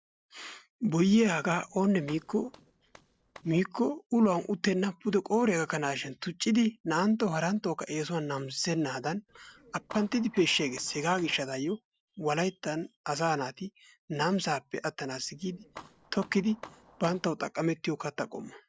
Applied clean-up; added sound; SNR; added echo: neural separator model SepFormer DNS4.